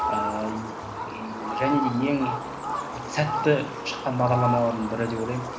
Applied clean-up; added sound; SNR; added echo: none; Fowl; 4 dB; none.